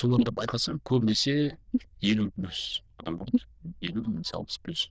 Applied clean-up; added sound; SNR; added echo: neural diffusion model UNIVERSE++.